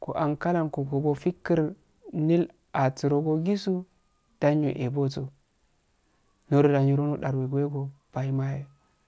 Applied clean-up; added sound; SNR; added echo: none; none; none; none.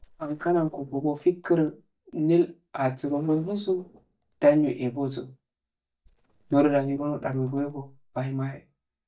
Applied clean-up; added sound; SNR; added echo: neural mask model DeepFilterNet 3.